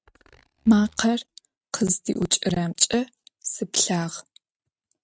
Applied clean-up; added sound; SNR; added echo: neural mask model RNNoise.